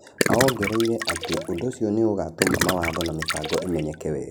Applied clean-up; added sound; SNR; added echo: none; Gurgling; 2 dB; none.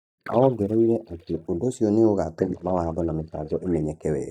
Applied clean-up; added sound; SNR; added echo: neural mask model DeepFilterNet 3.